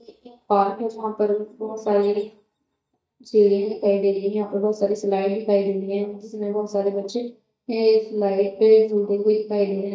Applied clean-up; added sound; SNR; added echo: neural mask model DeepFilterNet 3.